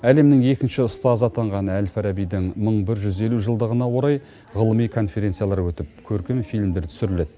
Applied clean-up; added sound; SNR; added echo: none; none; none; none.